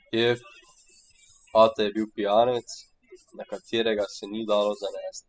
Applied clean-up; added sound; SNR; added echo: classical method spectral subtraction.